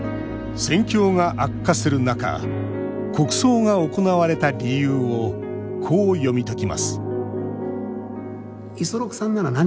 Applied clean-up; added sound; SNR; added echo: none; none; none; none.